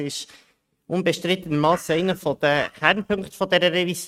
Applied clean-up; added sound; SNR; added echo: neural mask model RNNoise.